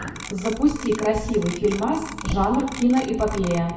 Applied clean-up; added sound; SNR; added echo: none; Clock; 16 dB; reverberation time 0.8 s.